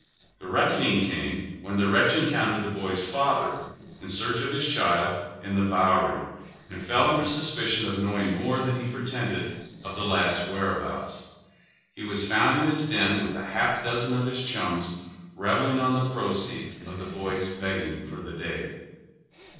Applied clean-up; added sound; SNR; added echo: neural separator model SepFormer DNS4.